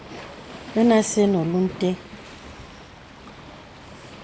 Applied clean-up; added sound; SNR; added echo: none; Waves, surf; 15 dB; none.